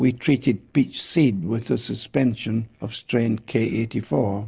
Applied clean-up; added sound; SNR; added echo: neural separator model SepFormer DNS4.